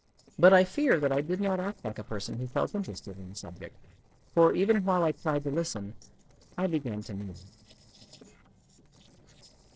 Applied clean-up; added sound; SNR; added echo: neural separator model SepFormer DNS4.